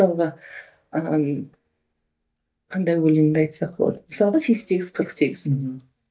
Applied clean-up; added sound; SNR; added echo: neural mask model DeepFilterNet 3.